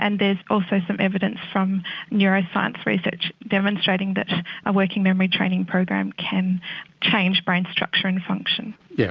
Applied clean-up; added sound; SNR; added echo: none; none; none; none.